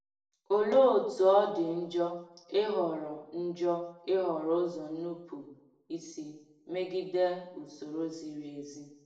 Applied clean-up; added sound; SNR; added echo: none; none; none; reverberation time 0.8 s.